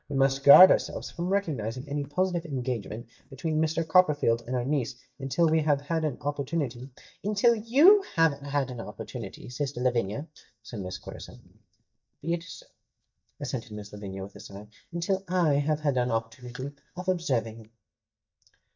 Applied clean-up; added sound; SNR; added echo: neural mask model DeepFilterNet 3.